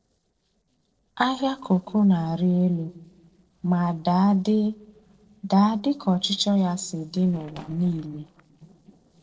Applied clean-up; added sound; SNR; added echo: neural separator model SepFormer DNS4.